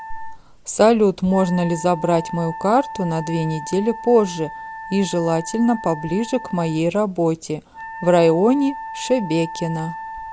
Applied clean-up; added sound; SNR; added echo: none; Wind instrument, woodwind instrument; 13 dB; none.